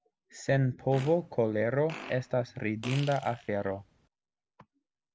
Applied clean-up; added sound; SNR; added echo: none; Fart; 16 dB; none.